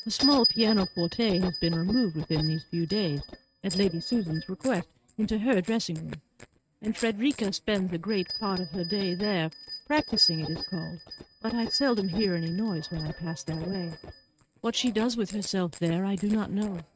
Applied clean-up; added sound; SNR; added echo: neural mask model RNNoise.